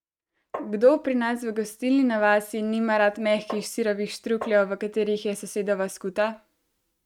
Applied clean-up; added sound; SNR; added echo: neural mask model RNNoise.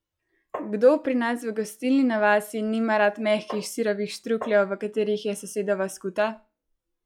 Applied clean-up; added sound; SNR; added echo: classical method log-MMSE.